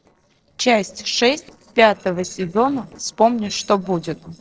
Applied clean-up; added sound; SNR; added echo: neural separator model SepFormer DNS4.